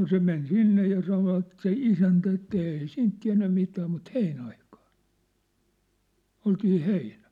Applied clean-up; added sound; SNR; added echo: none; none; none; none.